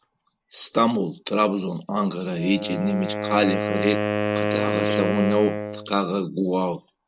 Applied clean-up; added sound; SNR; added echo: none; Wind instrument, woodwind instrument; 4 dB; none.